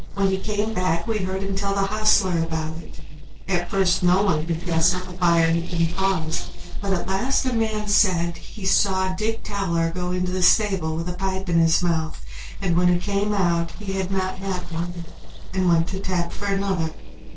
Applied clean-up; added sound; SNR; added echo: neural separator model SepFormer DNS4.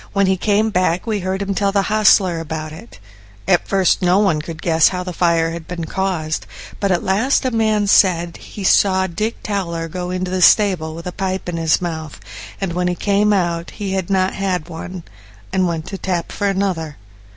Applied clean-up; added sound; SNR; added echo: none; none; none; none.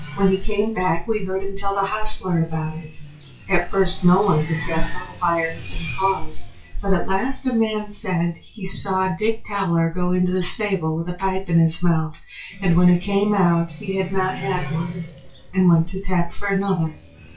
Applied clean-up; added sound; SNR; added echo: classical method WPE with log-MMSE.